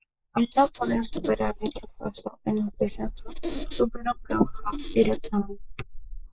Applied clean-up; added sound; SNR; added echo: neural mask model Resemble Enhance denoiser.